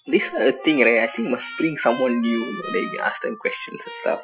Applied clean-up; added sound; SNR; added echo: classical method Wiener filter.